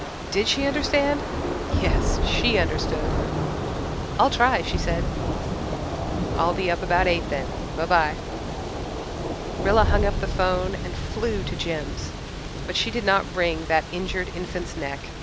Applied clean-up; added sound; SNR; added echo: none; Thunder / Rain; 1 dB; none.